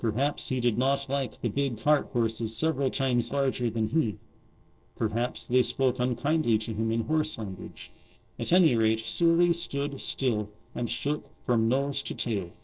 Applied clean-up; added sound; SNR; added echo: neural separator model SepFormer DNS4.